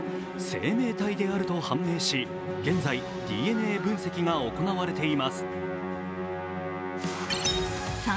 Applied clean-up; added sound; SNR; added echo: none; Musical instrument; 3 dB; none.